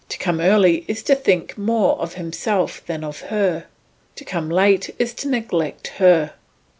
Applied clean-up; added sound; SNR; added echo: none; none; none; none.